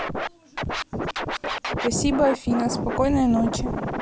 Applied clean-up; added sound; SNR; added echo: none; Scratching (performance technique); 3 dB; none.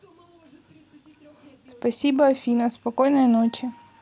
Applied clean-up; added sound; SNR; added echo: none; none; none; none.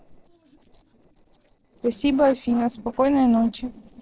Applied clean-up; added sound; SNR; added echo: neural separator model SepFormer DNS4.